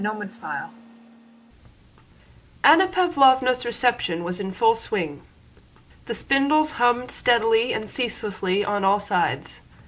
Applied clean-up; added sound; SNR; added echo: none; none; none; none.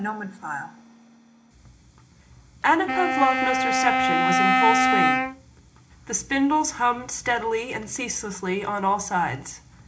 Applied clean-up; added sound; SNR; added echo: none; Wind instrument, woodwind instrument; -4 dB; reverberation time 0.4 s.